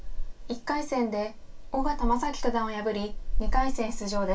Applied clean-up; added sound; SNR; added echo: none; Meow / Purr; -1 dB; reverberation time 0.2 s.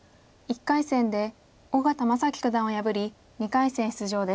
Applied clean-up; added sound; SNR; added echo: none; none; none; none.